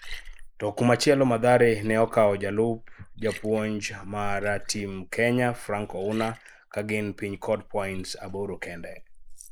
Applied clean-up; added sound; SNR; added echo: neural mask model Resemble Enhance denoiser.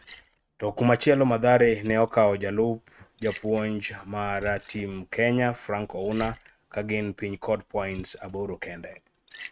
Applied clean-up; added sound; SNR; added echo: neural mask model RNNoise.